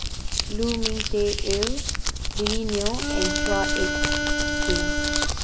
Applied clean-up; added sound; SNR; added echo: none; Harmonica + Crumpling, crinkling; -5 dB; none.